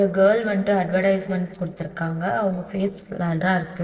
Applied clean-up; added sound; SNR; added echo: neural separator model SepFormer DNS4.